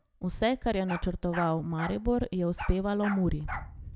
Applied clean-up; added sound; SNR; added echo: none; Bark; 12 dB; none.